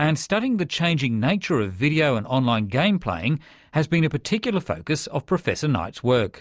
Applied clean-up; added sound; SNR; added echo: none; none; none; none.